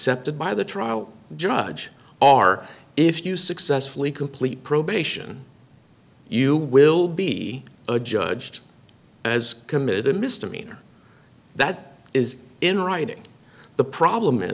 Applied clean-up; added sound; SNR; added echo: none; none; none; none.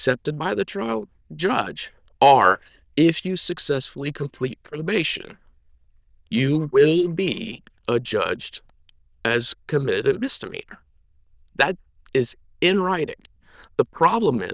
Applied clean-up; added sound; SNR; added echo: neural diffusion model UNIVERSE++.